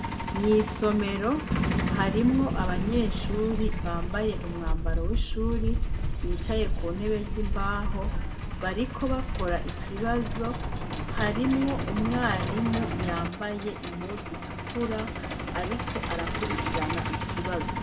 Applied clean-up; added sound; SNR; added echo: none; Truck; -1 dB; reverberation time 1.1 s.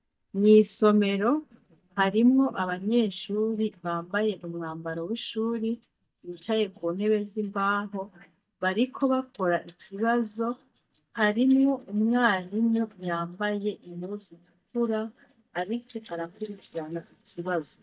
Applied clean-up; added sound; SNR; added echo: neural mask model DeepFilterNet 3.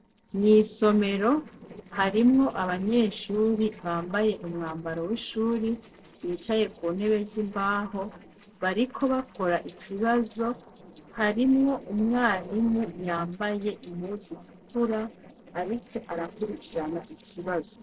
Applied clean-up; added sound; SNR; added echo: neural separator model SepFormer DNS4.